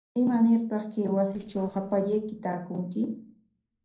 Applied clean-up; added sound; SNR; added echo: neural separator model SepFormer DNS4.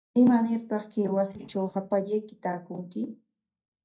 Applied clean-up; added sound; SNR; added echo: neural mask model DeepFilterNet 3.